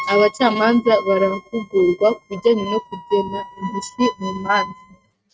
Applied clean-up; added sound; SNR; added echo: neural mask model RNNoise.